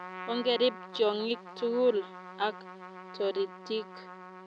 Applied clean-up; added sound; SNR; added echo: none; Trumpet; 13 dB; none.